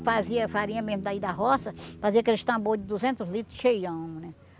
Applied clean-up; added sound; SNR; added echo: none; Bass guitar; 17 dB; none.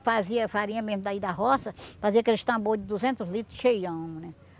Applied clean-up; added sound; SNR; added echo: none; none; none; none.